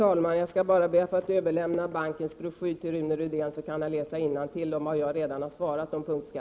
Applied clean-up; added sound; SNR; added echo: none; none; none; none.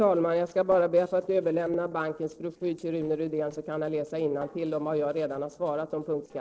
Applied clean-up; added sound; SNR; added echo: neural separator model SepFormer DNS4.